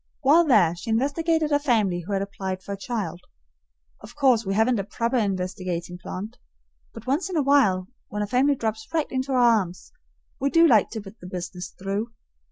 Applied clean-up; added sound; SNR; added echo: none; none; none; none.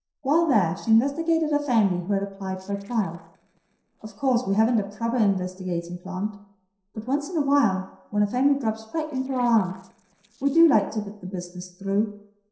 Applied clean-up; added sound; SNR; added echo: neural separator model SepFormer DNS4.